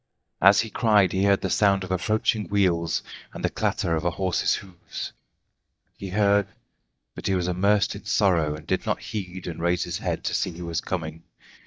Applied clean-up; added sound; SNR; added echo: neural mask model DeepFilterNet 3.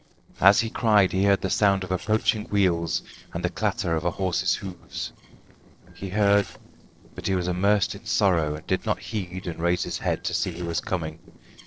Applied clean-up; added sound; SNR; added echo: neural separator model SepFormer DNS4.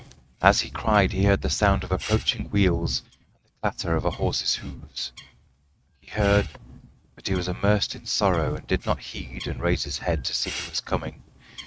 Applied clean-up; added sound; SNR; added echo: neural mask model RNNoise.